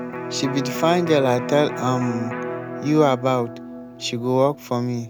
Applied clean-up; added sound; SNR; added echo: none; Electric guitar; 9 dB; none.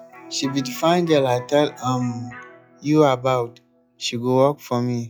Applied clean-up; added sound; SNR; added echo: classical method log-MMSE.